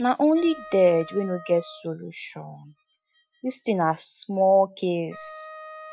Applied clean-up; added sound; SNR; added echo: classical method Wiener filter.